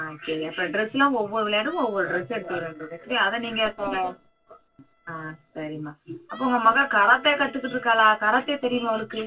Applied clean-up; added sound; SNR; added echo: neural separator model SepFormer DNS4.